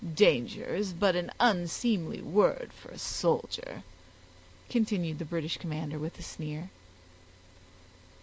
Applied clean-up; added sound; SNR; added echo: none; none; none; none.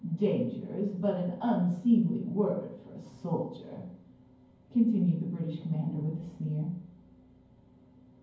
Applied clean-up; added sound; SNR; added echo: none; none; none; reverberation time 0.9 s.